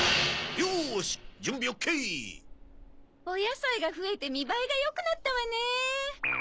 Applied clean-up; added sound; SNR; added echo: none; Train; 19 dB; none.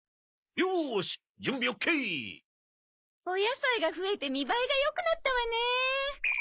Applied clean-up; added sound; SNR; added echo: neural mask model Resemble Enhance denoiser.